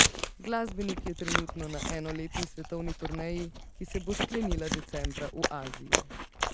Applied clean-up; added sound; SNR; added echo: none; Chewing, mastication; -4 dB; none.